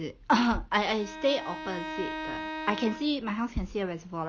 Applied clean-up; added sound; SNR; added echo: none; Bowed string instrument; 10 dB; none.